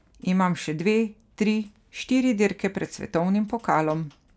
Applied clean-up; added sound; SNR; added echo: none; none; none; none.